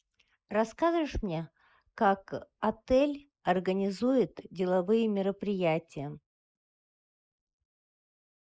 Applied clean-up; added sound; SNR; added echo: neural mask model Resemble Enhance denoiser.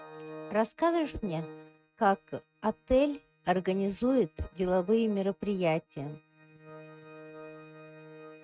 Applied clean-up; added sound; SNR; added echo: neural mask model RNNoise.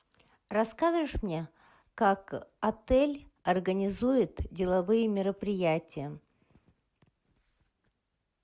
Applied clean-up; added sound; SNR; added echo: none; none; none; none.